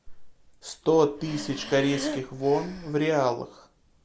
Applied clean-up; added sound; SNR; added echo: none; Breathing; 12 dB; none.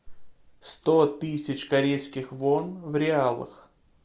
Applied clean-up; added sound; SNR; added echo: none; none; none; none.